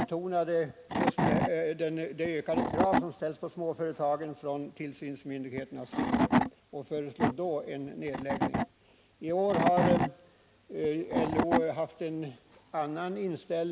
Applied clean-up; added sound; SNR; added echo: none; Wood / Tools; 1 dB; none.